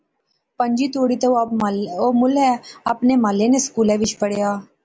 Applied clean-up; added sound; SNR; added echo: none; none; none; none.